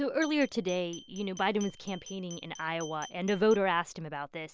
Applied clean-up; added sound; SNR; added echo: none; Glass; 19 dB; none.